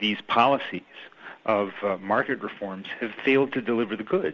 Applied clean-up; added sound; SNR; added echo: none; none; none; none.